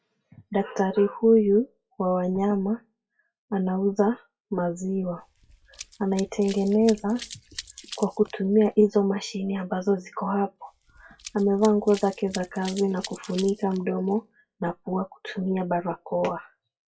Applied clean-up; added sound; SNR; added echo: classical method WPE with log-MMSE.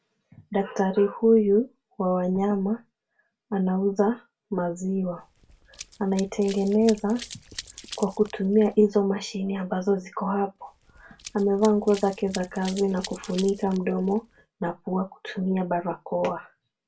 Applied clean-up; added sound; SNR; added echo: none; Run; 18 dB; reverberation time 0.1 s.